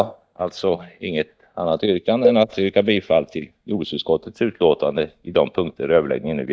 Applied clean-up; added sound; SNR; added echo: neural mask model DeepFilterNet 3.